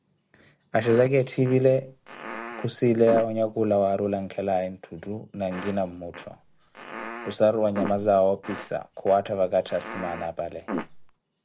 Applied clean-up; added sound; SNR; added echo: none; Fart; 13 dB; none.